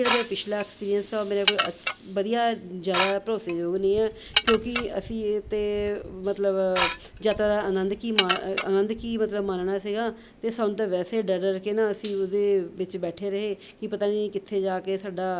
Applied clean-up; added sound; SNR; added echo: none; Tambourine + Dishes, pots, and pans / Glass; 4 dB; none.